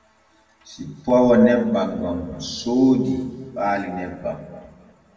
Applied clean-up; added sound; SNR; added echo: none; none; none; reverberation time 1.7 s.